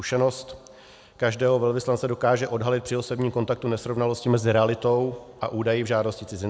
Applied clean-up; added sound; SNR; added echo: none; none; none; none.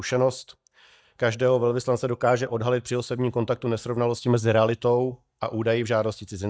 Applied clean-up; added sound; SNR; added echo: neural mask model DeepFilterNet 3.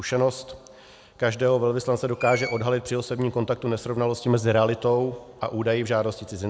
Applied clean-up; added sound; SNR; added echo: none; Screech; 17 dB; none.